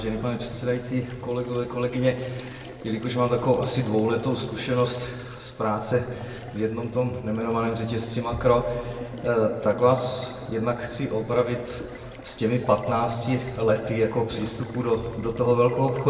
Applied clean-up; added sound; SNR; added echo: none; Water tap, faucet; 17 dB; reverberation time 1.7 s.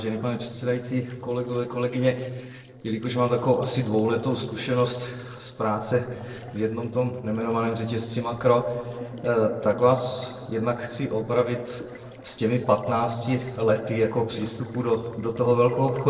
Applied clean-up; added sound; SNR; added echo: neural separator model SepFormer DNS4.